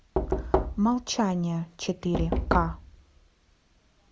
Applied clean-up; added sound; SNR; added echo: none; Knock; 2 dB; none.